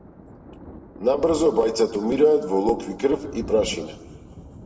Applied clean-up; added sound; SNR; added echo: none; Thunder; 18 dB; reverberation time 1.3 s.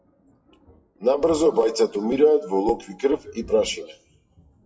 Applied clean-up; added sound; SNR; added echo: classical method WPE with log-MMSE.